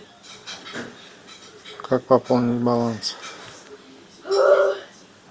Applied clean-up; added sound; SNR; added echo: none; none; none; none.